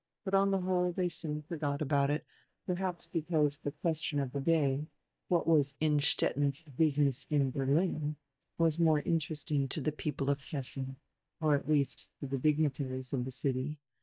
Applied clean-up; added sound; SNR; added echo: neural mask model DeepFilterNet 3.